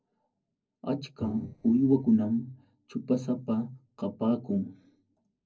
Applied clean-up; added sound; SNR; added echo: neural separator model SepFormer DNS4.